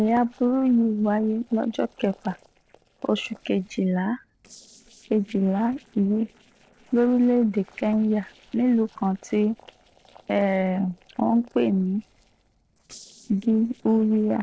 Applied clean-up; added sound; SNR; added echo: neural separator model SepFormer DNS4.